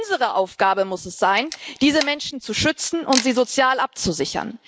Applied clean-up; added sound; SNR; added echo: none; Camera; 12 dB; none.